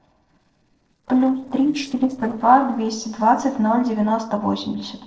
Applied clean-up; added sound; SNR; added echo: neural separator model SepFormer DNS4.